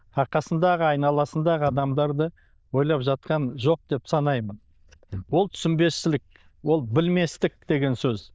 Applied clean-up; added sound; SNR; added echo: neural diffusion model UNIVERSE++.